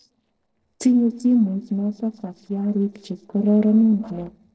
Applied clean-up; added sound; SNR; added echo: neural separator model SepFormer DNS4.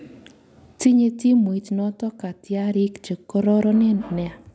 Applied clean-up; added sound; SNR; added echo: none; none; none; none.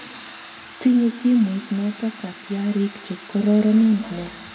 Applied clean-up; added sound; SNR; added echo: none; Domestic sounds, home sounds; 16 dB; reverberation time 1.1 s.